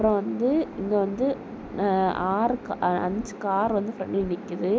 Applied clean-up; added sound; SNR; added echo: none; none; none; none.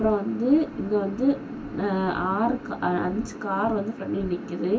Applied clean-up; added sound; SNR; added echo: none; none; none; reverberation time 0.2 s.